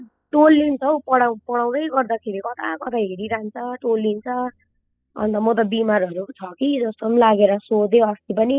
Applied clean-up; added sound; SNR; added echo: classical method spectral subtraction.